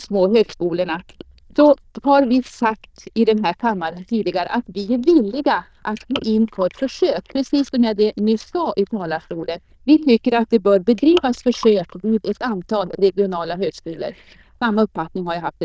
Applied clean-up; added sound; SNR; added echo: neural diffusion model UNIVERSE++.